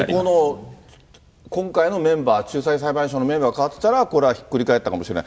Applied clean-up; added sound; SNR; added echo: none; none; none; none.